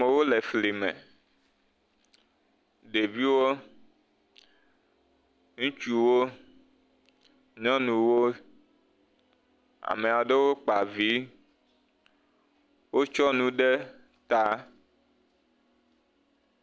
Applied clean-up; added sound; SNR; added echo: none; none; none; none.